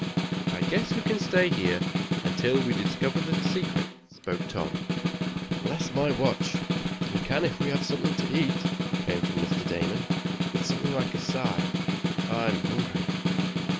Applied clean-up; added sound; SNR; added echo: none; Snare drum; -3 dB; none.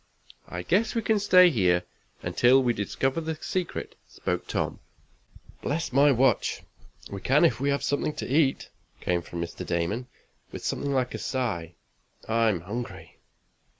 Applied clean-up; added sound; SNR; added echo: none; none; none; none.